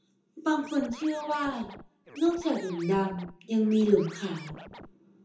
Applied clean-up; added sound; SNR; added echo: none; Scratching (performance technique); 18 dB; reverberation time 0.5 s.